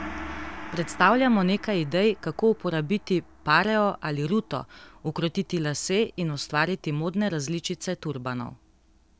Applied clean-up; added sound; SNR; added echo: none; Gong; 17 dB; none.